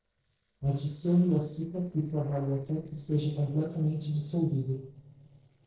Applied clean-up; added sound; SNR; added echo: neural separator model SepFormer DNS4.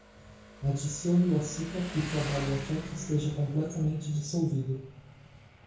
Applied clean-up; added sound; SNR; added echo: none; Motorcycle; 13 dB; reverberation time 0.6 s.